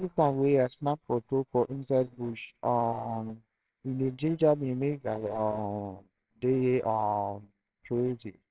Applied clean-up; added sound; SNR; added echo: neural separator model SepFormer WHAMR!.